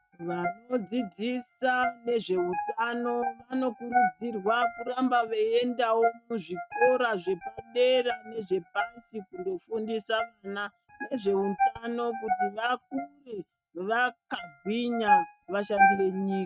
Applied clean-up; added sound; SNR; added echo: neural mask model RNNoise.